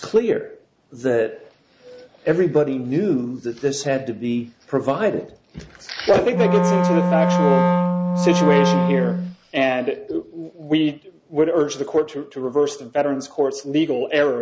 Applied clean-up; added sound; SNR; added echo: none; Wind instrument, woodwind instrument; -3 dB; none.